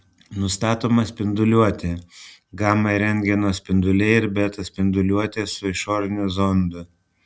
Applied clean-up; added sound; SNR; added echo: none; none; none; none.